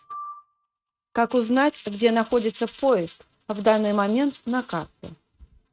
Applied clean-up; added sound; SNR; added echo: neural mask model RNNoise.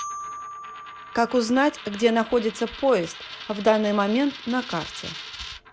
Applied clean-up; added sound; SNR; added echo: none; Coin (dropping) + Marimba, xylophone; 13 dB; none.